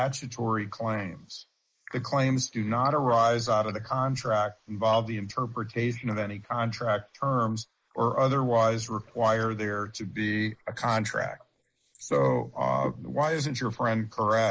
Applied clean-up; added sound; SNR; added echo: neural mask model Resemble Enhance denoiser.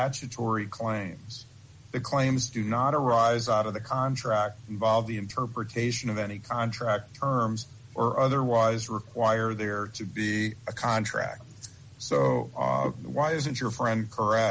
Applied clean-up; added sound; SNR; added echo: none; none; none; none.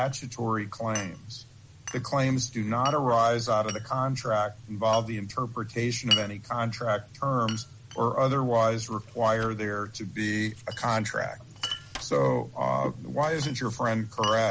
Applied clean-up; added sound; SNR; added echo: none; Glass; 13 dB; none.